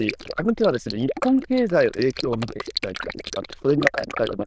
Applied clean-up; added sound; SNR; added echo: neural diffusion model UNIVERSE++.